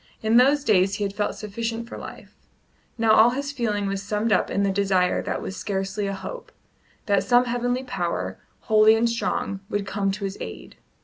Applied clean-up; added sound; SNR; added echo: none; none; none; none.